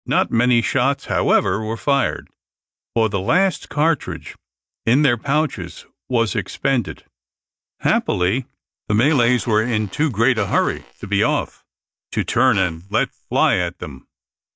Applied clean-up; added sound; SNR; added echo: neural mask model DeepFilterNet 3.